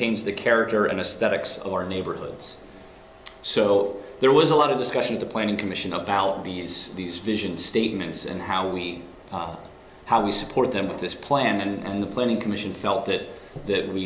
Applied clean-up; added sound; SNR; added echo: none; none; none; none.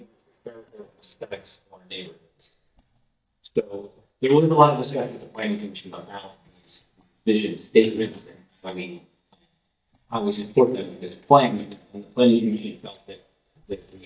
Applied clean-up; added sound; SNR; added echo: neural mask model DeepFilterNet 3.